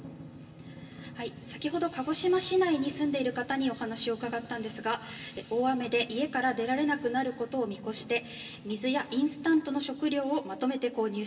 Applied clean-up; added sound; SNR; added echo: none; Drum; 18 dB; reverberation time 2.0 s.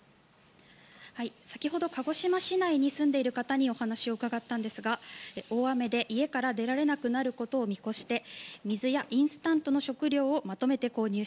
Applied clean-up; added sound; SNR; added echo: none; none; none; none.